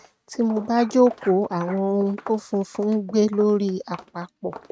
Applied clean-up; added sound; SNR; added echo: neural mask model RNNoise.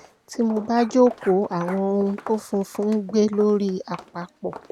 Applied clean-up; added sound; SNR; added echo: none; Bark + Walk, footsteps; 18 dB; none.